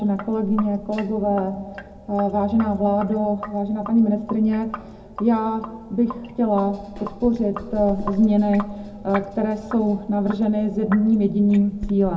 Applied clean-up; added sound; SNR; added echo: none; Sink (filling or washing); 15 dB; reverberation time 0.4 s.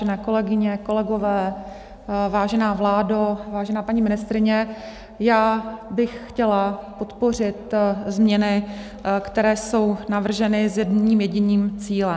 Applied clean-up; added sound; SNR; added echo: none; none; none; none.